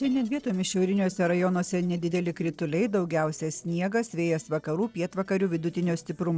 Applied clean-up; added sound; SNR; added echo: neural separator model SepFormer DNS4.